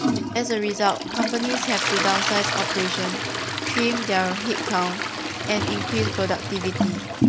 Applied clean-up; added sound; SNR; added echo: none; Toilet flush; -1 dB; none.